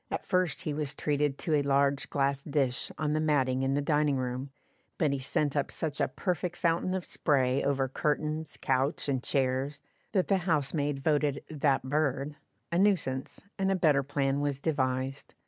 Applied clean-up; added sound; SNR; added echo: none; none; none; none.